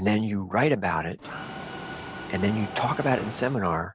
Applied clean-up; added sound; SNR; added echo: none; Mechanisms; 10 dB; none.